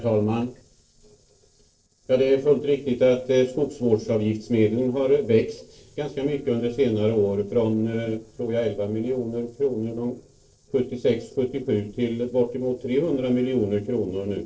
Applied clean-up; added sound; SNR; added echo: neural separator model SepFormer DNS4.